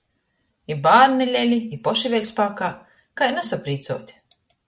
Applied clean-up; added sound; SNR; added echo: none; none; none; none.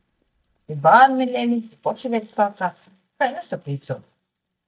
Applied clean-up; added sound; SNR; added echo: neural mask model DeepFilterNet 3.